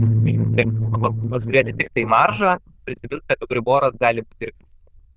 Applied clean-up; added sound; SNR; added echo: neural diffusion model UNIVERSE++.